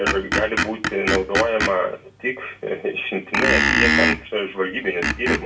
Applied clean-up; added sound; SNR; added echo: none; Screech; 0 dB; reverberation time 0.2 s.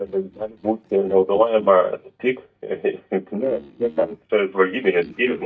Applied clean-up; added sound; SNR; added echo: neural mask model DeepFilterNet 3.